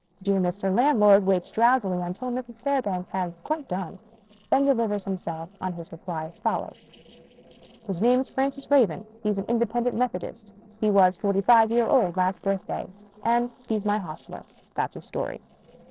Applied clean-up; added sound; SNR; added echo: neural separator model SepFormer DNS4.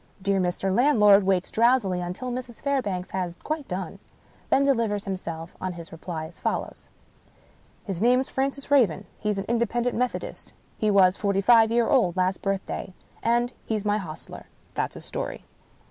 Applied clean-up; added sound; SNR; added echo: none; none; none; none.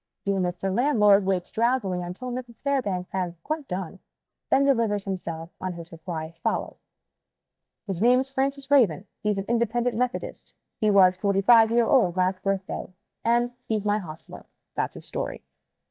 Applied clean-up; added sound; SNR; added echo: neural mask model DeepFilterNet 3.